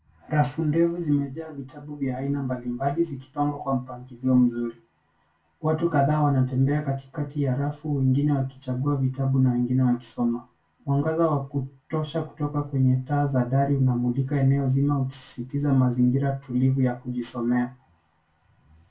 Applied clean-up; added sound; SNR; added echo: none; none; none; reverberation time 0.2 s.